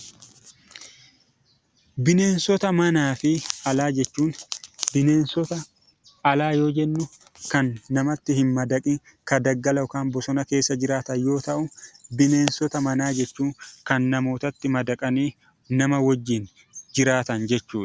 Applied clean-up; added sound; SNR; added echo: none; none; none; none.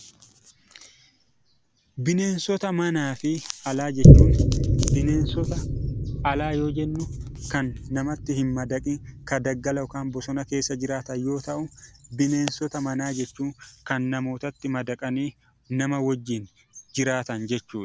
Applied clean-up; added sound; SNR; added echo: none; Boom; -3 dB; none.